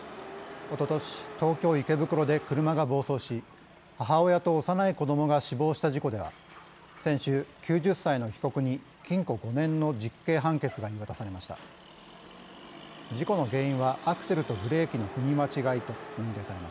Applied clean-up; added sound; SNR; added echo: none; Motor vehicle (road); 17 dB; none.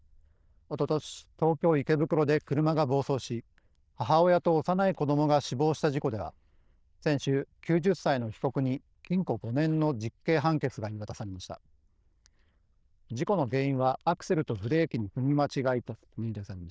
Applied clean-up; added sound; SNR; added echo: neural diffusion model UNIVERSE++.